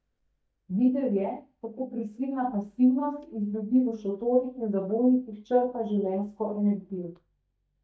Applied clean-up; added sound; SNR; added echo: neural mask model DeepFilterNet 3.